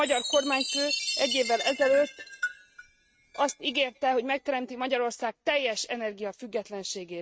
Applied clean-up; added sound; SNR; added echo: neural mask model RNNoise.